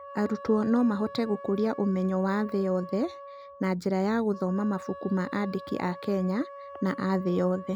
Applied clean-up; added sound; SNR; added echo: none; Wind instrument, woodwind instrument; 15 dB; none.